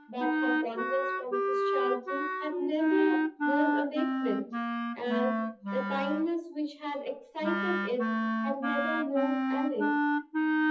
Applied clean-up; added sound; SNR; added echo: classical method WPE with log-MMSE.